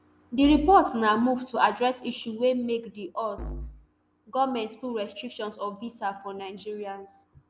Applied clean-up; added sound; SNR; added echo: none; Musical instrument; 16 dB; none.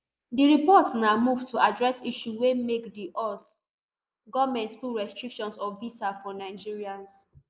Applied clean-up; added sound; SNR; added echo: neural mask model Resemble Enhance denoiser.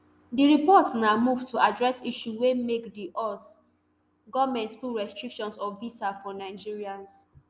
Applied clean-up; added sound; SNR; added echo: none; none; none; none.